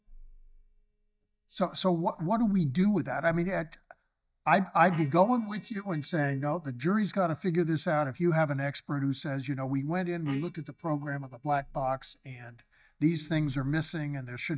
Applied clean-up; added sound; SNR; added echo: neural mask model DeepFilterNet 3.